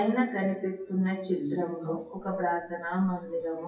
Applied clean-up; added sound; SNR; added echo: classical method WPE with log-MMSE.